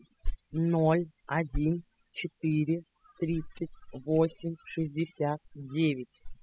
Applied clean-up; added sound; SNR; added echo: classical method spectral subtraction.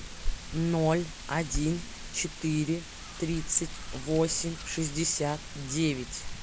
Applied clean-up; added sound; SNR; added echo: none; Wind; 7 dB; none.